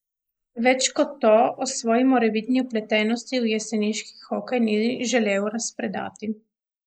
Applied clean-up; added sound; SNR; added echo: neural mask model Resemble Enhance denoiser.